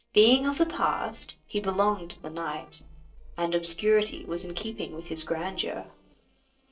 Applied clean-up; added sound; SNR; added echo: neural separator model SepFormer DNS4.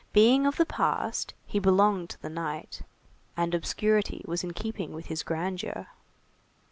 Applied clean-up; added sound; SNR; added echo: none; none; none; none.